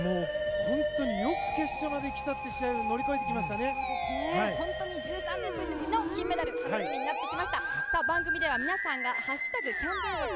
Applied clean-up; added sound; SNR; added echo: none; Musical instrument; -1 dB; none.